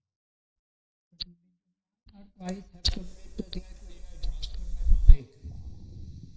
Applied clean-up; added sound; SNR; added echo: neural mask model DeepFilterNet 3.